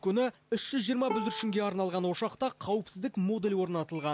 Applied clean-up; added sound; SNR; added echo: none; Bowed string instrument; 13 dB; none.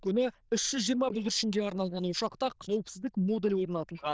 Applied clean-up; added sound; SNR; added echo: neural diffusion model UNIVERSE++.